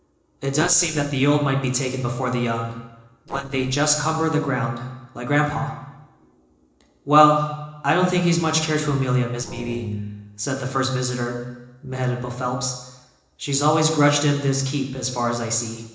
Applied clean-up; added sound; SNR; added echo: neural separator model SepFormer DNS4.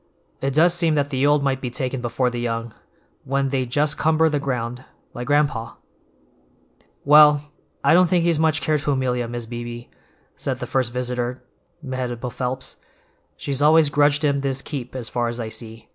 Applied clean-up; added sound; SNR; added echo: none; none; none; none.